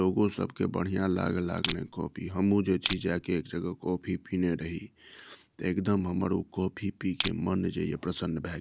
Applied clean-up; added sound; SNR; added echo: none; Crushing; 1 dB; none.